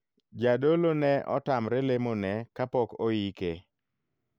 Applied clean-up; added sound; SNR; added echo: none; none; none; none.